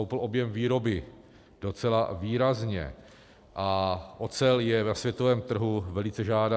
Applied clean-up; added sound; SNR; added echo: none; none; none; none.